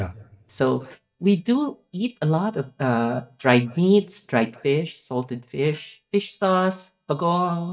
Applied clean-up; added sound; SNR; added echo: neural mask model DeepFilterNet 3.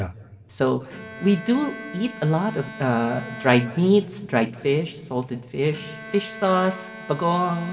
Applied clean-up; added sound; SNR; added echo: none; Bowed string instrument; 16 dB; reverberation time 2.3 s.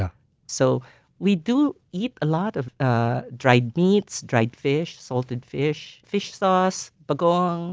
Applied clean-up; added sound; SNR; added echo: none; none; none; none.